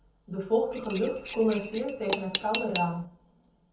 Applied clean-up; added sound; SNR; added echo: none; Cutlery, silverware / Dishes, pots, and pans; 7 dB; reverberation time 0.7 s.